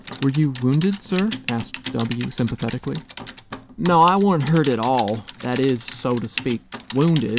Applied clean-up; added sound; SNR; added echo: none; Typing; 15 dB; none.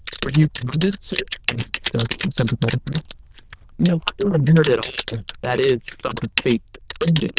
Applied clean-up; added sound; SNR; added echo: neural diffusion model UNIVERSE++.